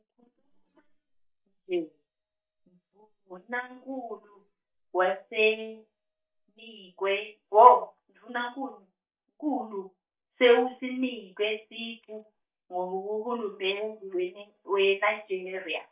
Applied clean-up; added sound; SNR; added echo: neural mask model DeepFilterNet 3.